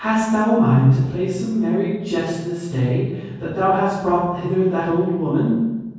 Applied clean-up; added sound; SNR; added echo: none; none; none; reverberation time 1.3 s.